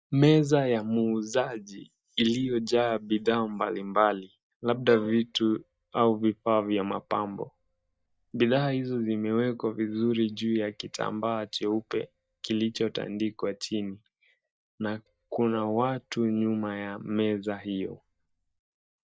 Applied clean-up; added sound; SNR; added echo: neural mask model DeepFilterNet 3.